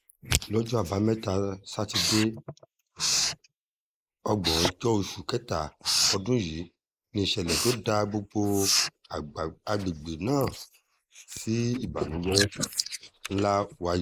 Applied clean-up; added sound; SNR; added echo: neural mask model Resemble Enhance denoiser.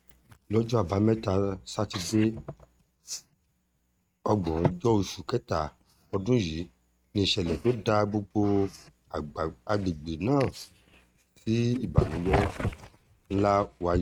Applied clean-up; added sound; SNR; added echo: neural mask model RNNoise.